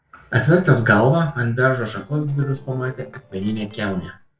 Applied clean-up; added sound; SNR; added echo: neural separator model SepFormer DNS4.